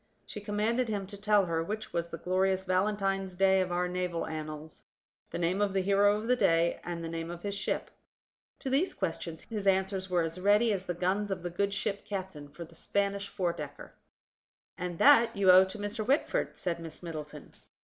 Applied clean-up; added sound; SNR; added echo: none; none; none; none.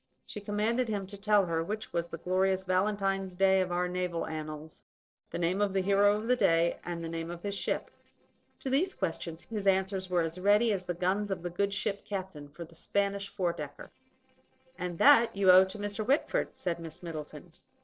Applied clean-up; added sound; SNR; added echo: neural separator model SepFormer DNS4.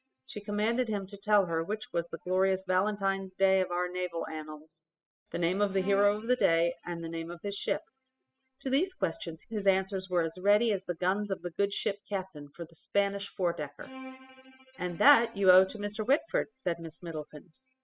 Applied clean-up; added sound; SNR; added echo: classical method spectral subtraction.